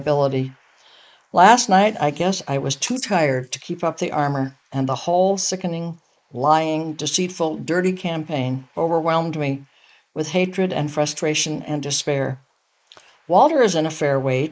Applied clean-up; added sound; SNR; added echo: neural mask model Resemble Enhance denoiser.